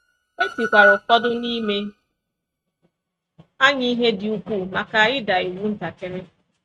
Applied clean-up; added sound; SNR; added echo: neural mask model RNNoise.